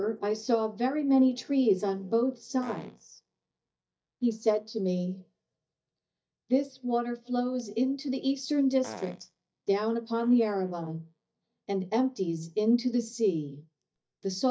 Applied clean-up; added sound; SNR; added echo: neural mask model DeepFilterNet 3.